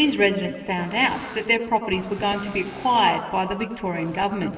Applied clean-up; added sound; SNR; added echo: none; Engine / Mechanisms; 20 dB; reverberation time 1.9 s.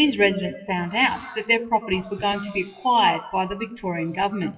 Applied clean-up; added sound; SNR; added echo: classical method WPE with log-MMSE.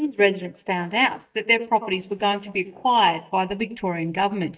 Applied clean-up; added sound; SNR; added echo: neural mask model DeepFilterNet 3.